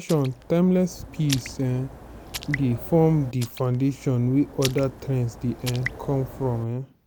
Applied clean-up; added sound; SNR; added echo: none; Raindrop; 13 dB; none.